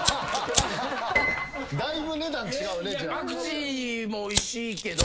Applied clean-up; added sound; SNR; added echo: none; Piano + Fire; 2 dB; none.